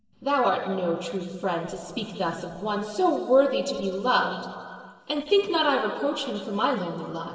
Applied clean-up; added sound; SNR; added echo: none; none; none; reverberation time 1.8 s.